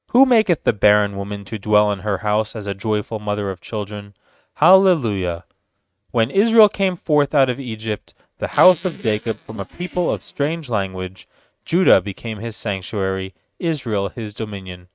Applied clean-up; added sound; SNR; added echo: neural mask model RNNoise.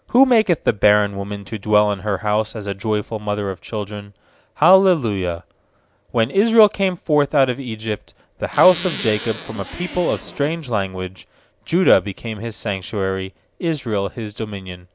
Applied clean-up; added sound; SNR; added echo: none; Zipper (clothing); 12 dB; none.